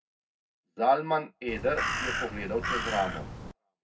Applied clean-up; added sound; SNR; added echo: none; Crow; 2 dB; reverberation time 0.3 s.